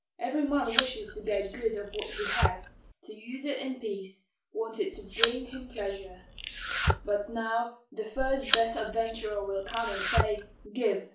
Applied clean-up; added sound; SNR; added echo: none; Domestic sounds, home sounds; 0 dB; reverberation time 0.3 s.